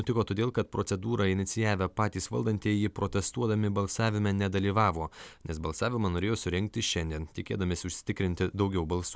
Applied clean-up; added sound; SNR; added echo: none; none; none; none.